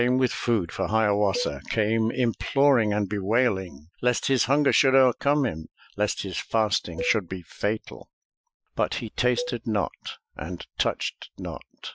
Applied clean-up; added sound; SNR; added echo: classical method Wiener filter.